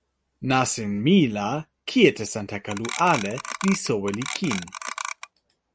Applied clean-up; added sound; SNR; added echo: none; Clock; 9 dB; none.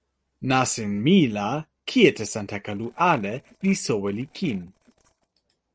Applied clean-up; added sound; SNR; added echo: neural separator model SepFormer DNS4.